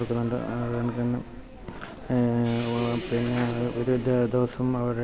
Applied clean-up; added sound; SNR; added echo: none; Hi-hat; 19 dB; none.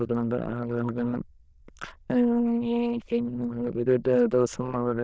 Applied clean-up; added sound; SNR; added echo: neural diffusion model UNIVERSE++.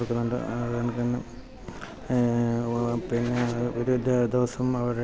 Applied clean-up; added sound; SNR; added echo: none; none; none; none.